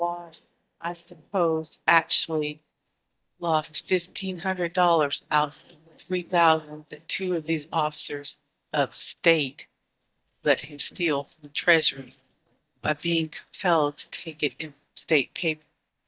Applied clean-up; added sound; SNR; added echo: neural mask model DeepFilterNet 3.